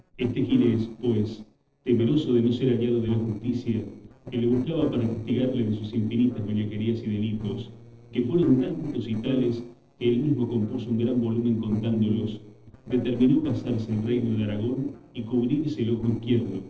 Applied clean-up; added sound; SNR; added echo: neural separator model SepFormer DNS4.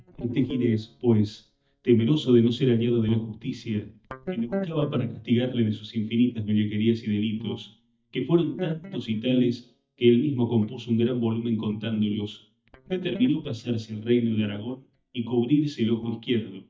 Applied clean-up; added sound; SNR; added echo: neural mask model DeepFilterNet 3.